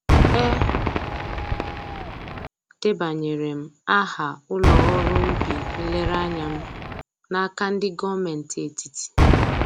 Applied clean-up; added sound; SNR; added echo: none; Cheering / Fireworks; -4 dB; none.